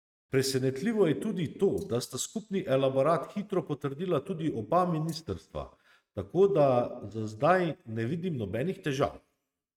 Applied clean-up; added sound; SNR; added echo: neural mask model RNNoise.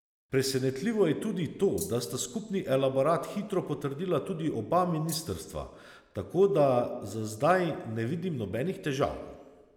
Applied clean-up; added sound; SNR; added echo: none; Rattle (instrument); 12 dB; none.